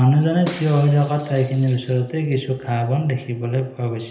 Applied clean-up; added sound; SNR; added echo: none; Shatter; 20 dB; reverberation time 1.4 s.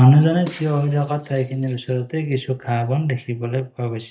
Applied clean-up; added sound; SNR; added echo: neural mask model DeepFilterNet 3.